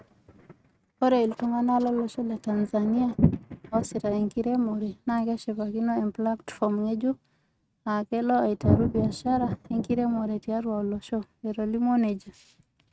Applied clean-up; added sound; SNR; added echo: neural mask model RNNoise.